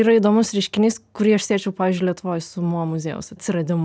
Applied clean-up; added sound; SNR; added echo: none; none; none; none.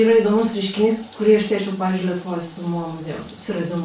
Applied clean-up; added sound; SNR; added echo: none; Bathtub (filling or washing); 15 dB; reverberation time 0.3 s.